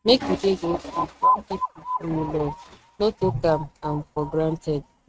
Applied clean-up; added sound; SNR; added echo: neural mask model RNNoise.